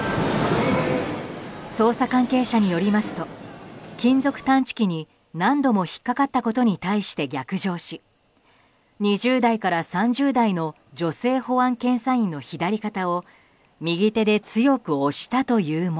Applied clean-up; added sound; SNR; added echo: none; none; none; none.